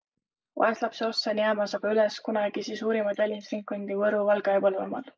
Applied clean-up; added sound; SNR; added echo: neural mask model Resemble Enhance denoiser.